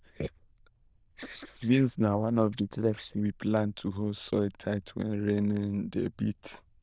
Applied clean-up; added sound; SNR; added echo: neural diffusion model UNIVERSE++.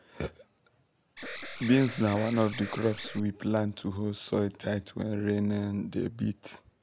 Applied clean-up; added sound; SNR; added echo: none; Alarm; 11 dB; none.